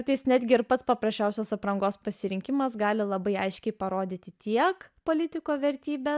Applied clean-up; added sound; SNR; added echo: none; none; none; none.